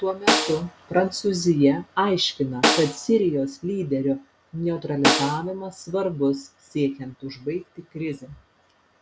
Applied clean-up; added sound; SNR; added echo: none; Snare drum; 2 dB; none.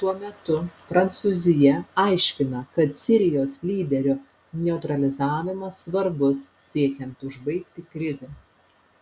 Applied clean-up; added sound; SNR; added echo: none; none; none; none.